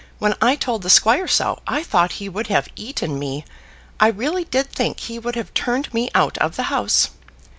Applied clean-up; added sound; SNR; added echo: none; none; none; none.